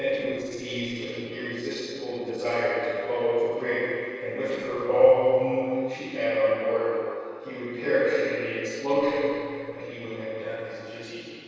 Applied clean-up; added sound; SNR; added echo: neural separator model SepFormer DNS4.